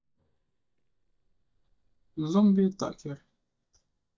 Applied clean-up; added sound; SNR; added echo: neural mask model DeepFilterNet 3.